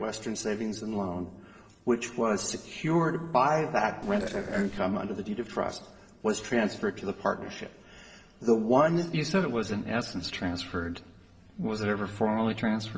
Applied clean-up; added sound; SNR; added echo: neural separator model SepFormer DNS4.